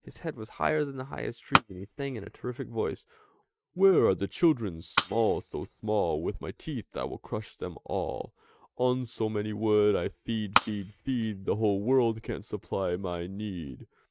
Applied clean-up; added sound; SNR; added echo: neural mask model RNNoise.